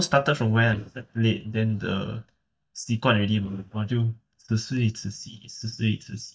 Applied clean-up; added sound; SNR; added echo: neural mask model DeepFilterNet 3.